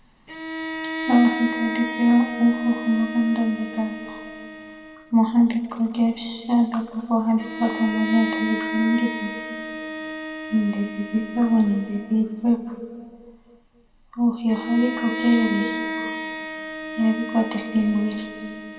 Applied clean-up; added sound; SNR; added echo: none; Bowed string instrument; 9 dB; reverberation time 2.0 s.